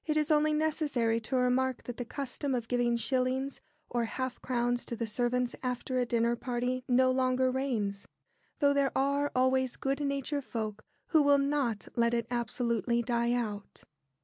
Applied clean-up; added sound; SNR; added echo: none; none; none; none.